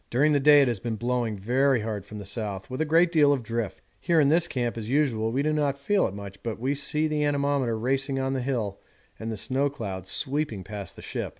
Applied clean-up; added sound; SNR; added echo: none; none; none; none.